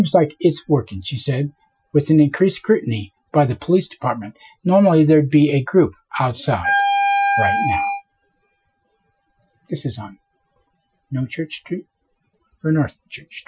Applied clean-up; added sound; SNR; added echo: classical method Wiener filter.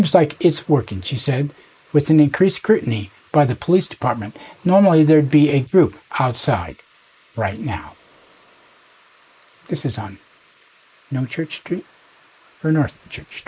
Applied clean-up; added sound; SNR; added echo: neural mask model Resemble Enhance denoiser.